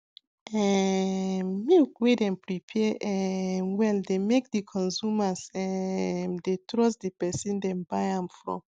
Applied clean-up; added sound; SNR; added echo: none; none; none; none.